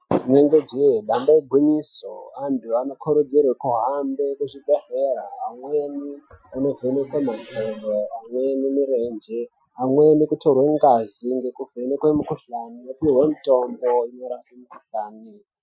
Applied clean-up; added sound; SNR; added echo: classical method Wiener filter.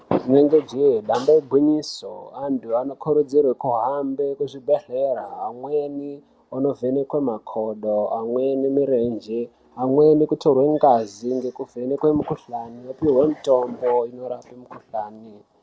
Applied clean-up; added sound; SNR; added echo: none; none; none; none.